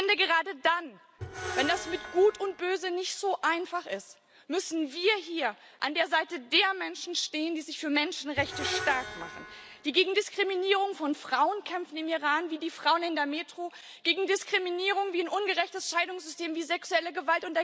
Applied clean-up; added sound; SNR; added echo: none; Screech; 10 dB; none.